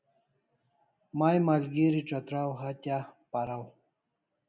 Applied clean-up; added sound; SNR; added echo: none; none; none; none.